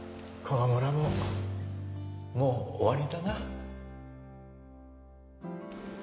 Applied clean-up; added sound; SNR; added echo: none; none; none; none.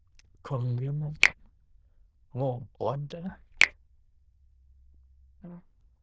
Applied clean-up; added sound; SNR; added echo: neural diffusion model UNIVERSE++.